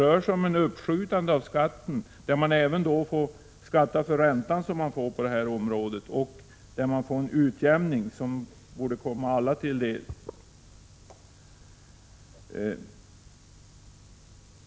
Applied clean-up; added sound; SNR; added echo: none; none; none; none.